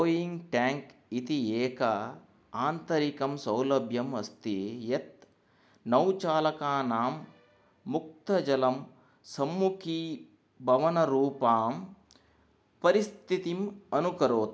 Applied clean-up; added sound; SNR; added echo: none; none; none; none.